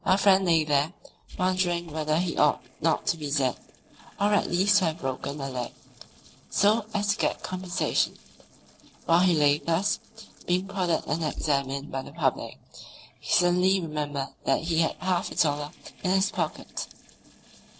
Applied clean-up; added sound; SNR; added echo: neural separator model SepFormer DNS4.